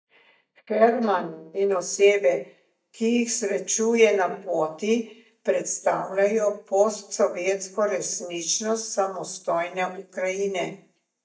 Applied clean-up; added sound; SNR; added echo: neural mask model DeepFilterNet 3.